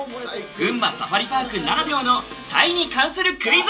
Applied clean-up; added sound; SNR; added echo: none; none; none; reverberation time 0.2 s.